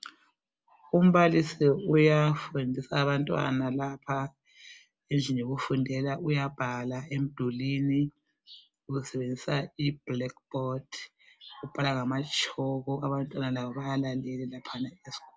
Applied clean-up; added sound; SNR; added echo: none; none; none; none.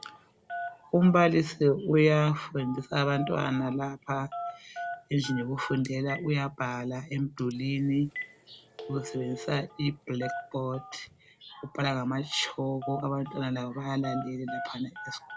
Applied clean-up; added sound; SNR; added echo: none; Telephone; 13 dB; none.